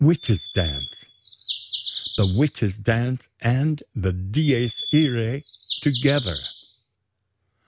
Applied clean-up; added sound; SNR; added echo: none; Bird vocalization, bird call, bird song; 3 dB; none.